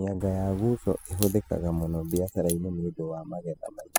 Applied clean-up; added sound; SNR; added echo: classical method spectral subtraction.